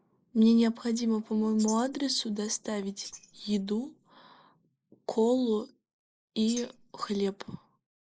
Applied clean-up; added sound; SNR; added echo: neural mask model Resemble Enhance denoiser.